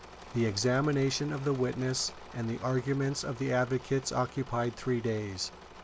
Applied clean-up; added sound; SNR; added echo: none; Engine / Mechanisms; 17 dB; none.